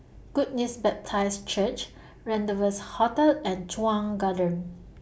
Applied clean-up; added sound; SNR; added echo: none; none; none; none.